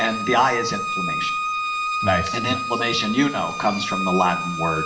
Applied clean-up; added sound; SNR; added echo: none; Bowed string instrument; 3 dB; reverberation time 0.6 s.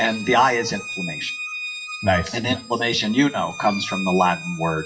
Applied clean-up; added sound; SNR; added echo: classical method WPE with log-MMSE.